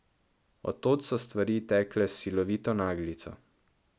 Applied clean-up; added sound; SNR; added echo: none; none; none; none.